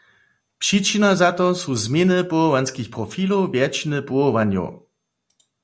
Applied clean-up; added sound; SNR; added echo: none; none; none; none.